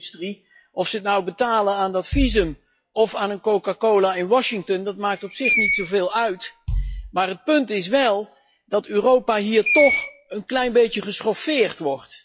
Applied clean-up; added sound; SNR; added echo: classical method log-MMSE.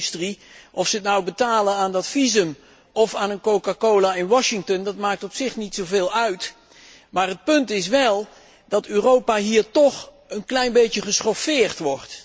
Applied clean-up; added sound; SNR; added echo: none; none; none; none.